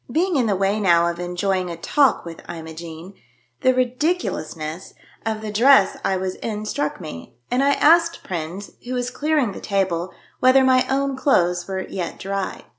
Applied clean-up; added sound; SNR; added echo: none; none; none; none.